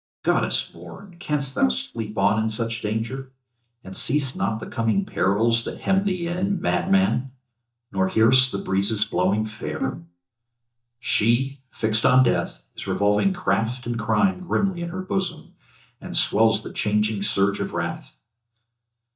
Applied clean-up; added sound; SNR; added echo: neural mask model DeepFilterNet 3.